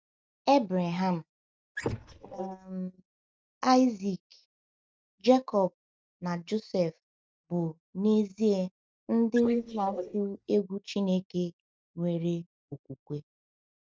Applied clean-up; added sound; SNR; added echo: neural mask model DeepFilterNet 3.